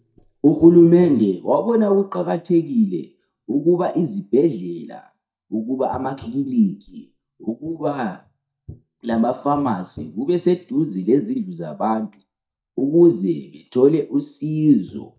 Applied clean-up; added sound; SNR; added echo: neural mask model DeepFilterNet 3.